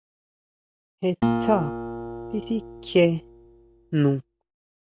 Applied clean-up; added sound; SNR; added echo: none; Acoustic guitar; 4 dB; none.